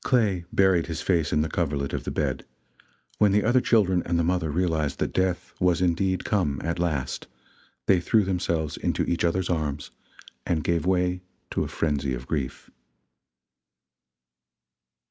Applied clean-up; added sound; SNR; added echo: none; none; none; none.